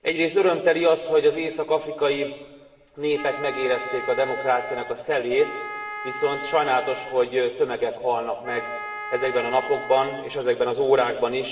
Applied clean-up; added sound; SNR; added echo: none; Wind instrument, woodwind instrument; 11 dB; reverberation time 1.9 s.